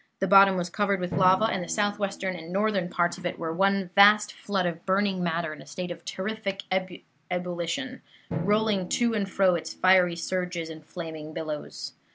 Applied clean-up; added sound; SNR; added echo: none; Drum; 15 dB; none.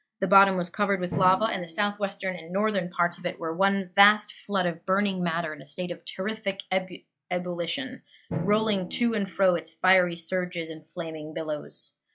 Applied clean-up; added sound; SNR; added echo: classical method log-MMSE.